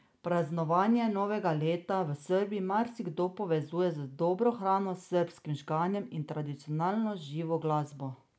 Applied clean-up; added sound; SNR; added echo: none; none; none; none.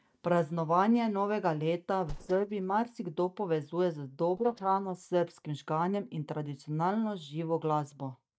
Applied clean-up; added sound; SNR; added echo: neural mask model DeepFilterNet 3.